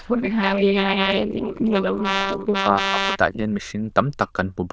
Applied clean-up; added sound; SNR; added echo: neural diffusion model UNIVERSE++.